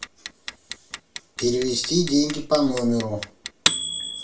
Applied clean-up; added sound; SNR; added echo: none; Clock; 6 dB; reverberation time 0.3 s.